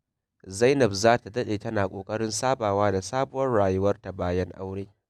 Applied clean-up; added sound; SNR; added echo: none; none; none; none.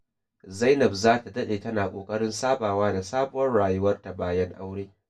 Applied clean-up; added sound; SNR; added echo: none; none; none; reverberation time 0.1 s.